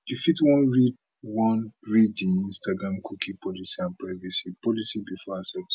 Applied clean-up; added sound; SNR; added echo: none; none; none; none.